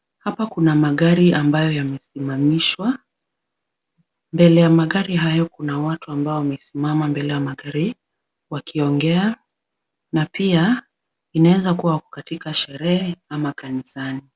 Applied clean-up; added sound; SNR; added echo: none; none; none; none.